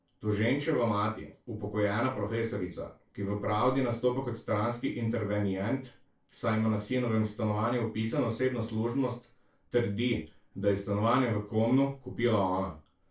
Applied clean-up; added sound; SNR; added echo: none; none; none; reverberation time 0.2 s.